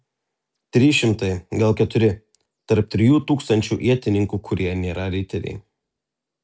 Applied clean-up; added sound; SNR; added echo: none; none; none; none.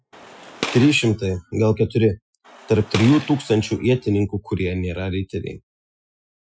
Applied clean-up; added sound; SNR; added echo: classical method Wiener filter.